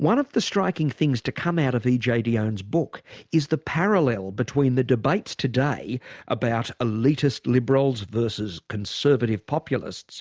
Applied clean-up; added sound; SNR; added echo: none; none; none; none.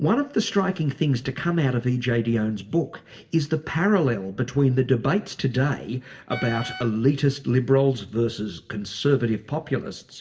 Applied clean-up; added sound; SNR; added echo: none; Wind instrument, woodwind instrument; 14 dB; reverberation time 0.7 s.